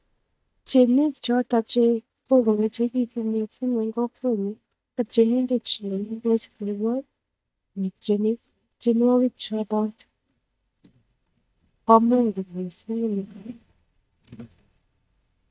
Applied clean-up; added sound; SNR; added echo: neural mask model DeepFilterNet 3.